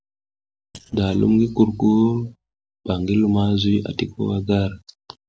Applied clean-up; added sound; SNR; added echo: neural separator model SepFormer DNS4.